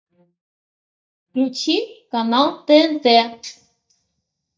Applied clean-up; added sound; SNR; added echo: neural mask model DeepFilterNet 3.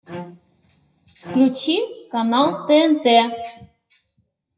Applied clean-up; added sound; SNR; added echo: classical method WPE with log-MMSE.